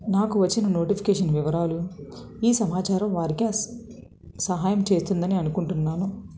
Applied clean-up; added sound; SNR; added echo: none; none; none; none.